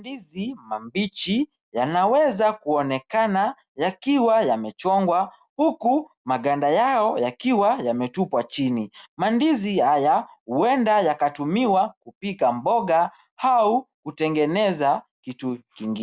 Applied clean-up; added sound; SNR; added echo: none; none; none; none.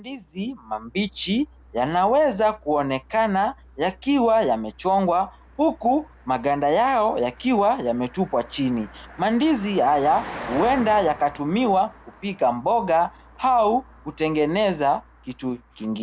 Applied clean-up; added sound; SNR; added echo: none; Car passing by; 20 dB; none.